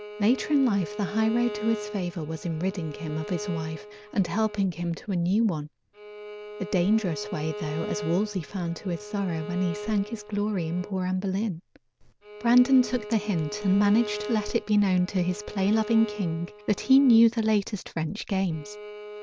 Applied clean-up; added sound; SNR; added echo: none; Bowed string instrument; 13 dB; none.